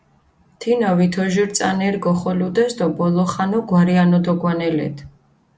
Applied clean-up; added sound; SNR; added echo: none; none; none; none.